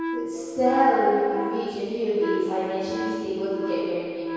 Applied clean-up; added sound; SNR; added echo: none; Wind instrument, woodwind instrument; 6 dB; reverberation time 2.2 s.